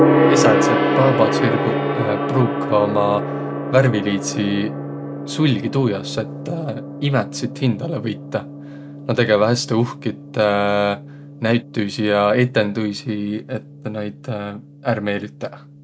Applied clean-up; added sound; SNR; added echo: none; Gong; 3 dB; none.